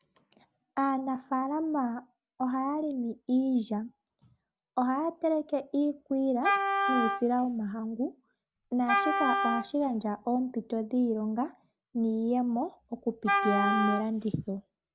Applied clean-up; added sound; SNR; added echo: none; Wind instrument, woodwind instrument; 0 dB; none.